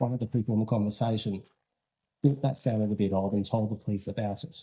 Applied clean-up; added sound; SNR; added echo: neural mask model DeepFilterNet 3.